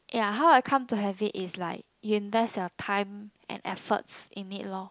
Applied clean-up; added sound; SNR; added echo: none; none; none; none.